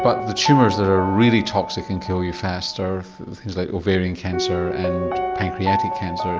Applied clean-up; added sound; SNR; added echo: none; Piano; 5 dB; none.